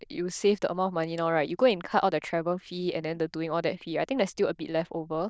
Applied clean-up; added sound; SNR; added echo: neural diffusion model UNIVERSE++.